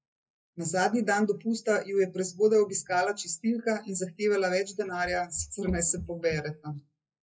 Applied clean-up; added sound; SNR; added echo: classical method WPE with log-MMSE.